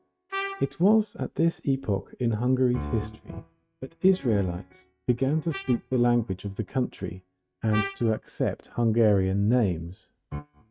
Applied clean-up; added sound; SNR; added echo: neural mask model RNNoise.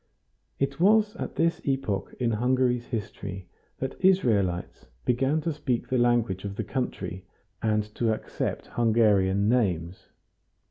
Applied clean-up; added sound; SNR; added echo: none; none; none; none.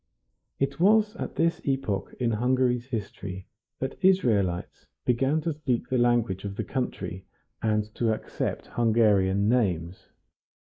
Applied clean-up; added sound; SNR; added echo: neural mask model Resemble Enhance denoiser.